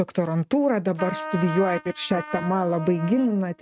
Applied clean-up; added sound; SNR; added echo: neural mask model RNNoise.